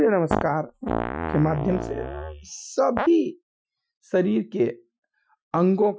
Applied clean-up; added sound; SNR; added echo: classical method Wiener filter.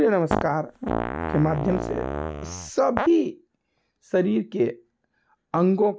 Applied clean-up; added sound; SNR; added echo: none; Fart; 4 dB; none.